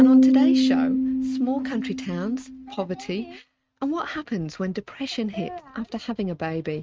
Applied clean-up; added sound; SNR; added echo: neural mask model RNNoise.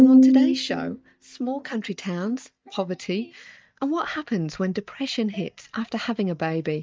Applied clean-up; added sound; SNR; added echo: neural mask model DeepFilterNet 3.